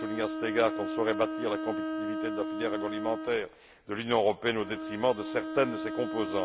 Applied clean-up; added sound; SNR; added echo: none; Bowed string instrument; 5 dB; none.